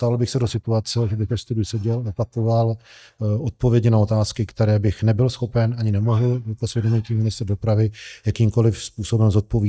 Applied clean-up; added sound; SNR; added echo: neural mask model DeepFilterNet 3.